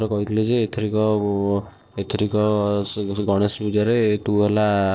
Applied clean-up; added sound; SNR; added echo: neural separator model SepFormer DNS4.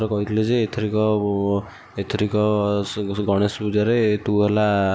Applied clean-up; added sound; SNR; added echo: none; none; none; none.